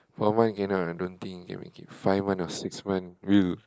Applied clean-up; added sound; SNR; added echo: neural mask model Resemble Enhance denoiser.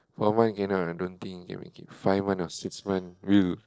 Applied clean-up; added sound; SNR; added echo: neural separator model SepFormer DNS4.